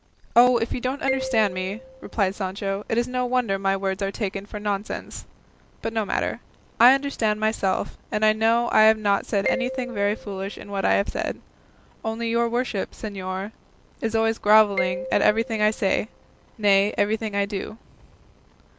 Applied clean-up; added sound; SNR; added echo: none; Marimba, xylophone; 12 dB; none.